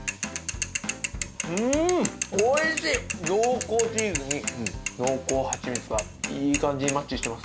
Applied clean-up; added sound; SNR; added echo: none; Mechanisms / Bicycle; 6 dB; none.